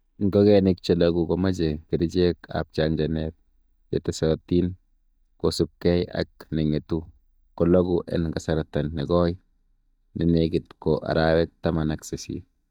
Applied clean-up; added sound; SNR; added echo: neural mask model DeepFilterNet 3.